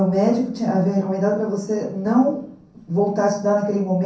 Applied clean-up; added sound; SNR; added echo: none; none; none; reverberation time 0.6 s.